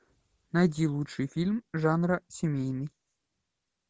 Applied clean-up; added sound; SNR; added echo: none; none; none; none.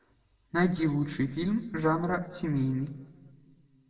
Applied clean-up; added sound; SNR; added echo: none; none; none; reverberation time 1.4 s.